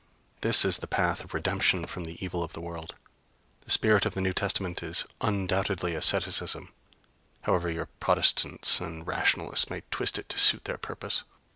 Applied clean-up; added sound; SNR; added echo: none; Computer keyboard; 19 dB; none.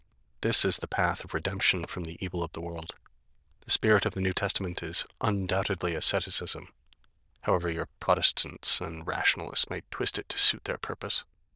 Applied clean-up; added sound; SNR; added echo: neural diffusion model UNIVERSE++.